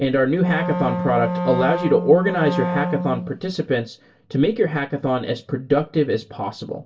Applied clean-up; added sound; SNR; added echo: none; Wind instrument, woodwind instrument; 4 dB; reverberation time 0.2 s.